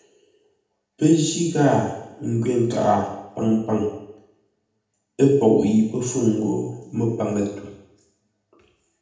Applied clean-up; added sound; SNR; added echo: none; none; none; reverberation time 0.8 s.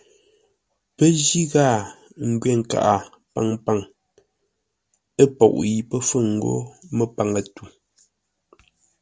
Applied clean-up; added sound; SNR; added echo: none; none; none; none.